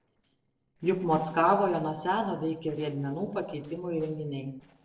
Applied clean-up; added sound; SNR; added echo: neural separator model SepFormer DNS4.